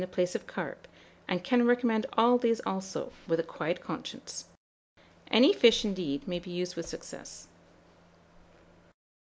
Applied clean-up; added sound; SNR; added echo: none; none; none; none.